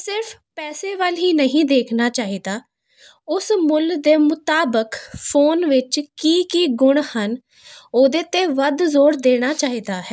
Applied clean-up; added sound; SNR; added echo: none; none; none; none.